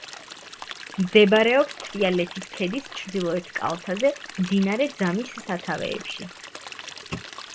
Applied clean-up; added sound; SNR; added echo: none; Stream; 15 dB; none.